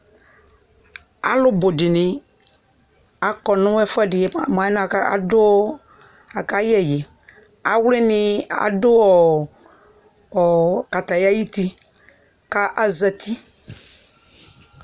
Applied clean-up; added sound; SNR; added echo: none; none; none; none.